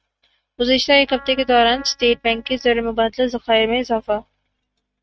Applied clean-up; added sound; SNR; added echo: neural mask model RNNoise.